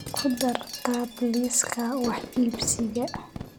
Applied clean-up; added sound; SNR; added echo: none; Fireworks + Wind chime; 10 dB; none.